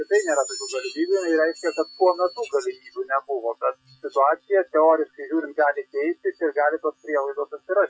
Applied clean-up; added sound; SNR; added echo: classical method Wiener filter.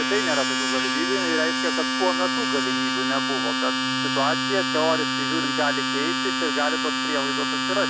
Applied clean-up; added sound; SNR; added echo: none; Domestic sounds, home sounds; -3 dB; none.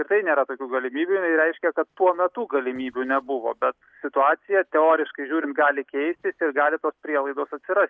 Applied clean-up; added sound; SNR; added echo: none; none; none; none.